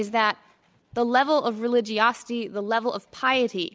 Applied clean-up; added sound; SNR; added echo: none; none; none; none.